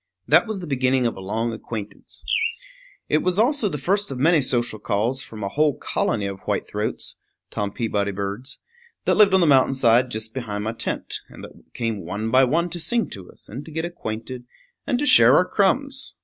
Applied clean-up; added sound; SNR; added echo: none; Bird; 8 dB; none.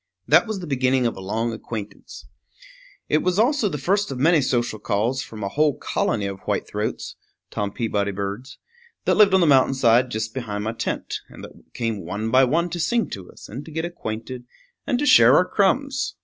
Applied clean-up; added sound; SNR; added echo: none; none; none; none.